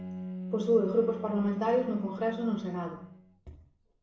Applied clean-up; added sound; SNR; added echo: none; Bowed string instrument; 11 dB; reverberation time 0.5 s.